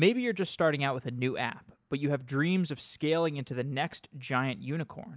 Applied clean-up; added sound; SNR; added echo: none; none; none; none.